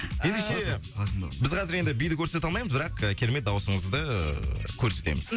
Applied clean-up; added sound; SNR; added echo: none; none; none; none.